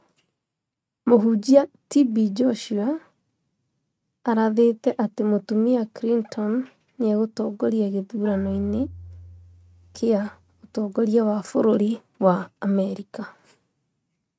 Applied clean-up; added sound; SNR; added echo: neural mask model RNNoise.